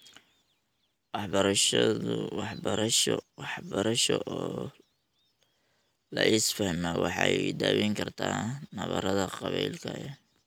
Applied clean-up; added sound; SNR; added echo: none; none; none; none.